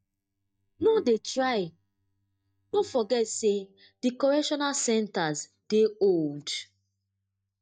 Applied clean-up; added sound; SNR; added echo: neural mask model DeepFilterNet 3.